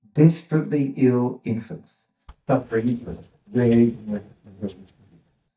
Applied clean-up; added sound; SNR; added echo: neural mask model DeepFilterNet 3.